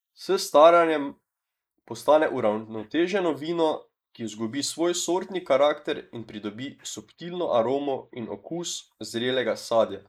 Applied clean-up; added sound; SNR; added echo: neural mask model Resemble Enhance denoiser.